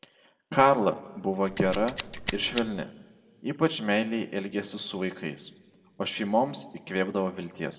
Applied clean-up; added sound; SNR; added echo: none; Scissors; 1 dB; reverberation time 0.9 s.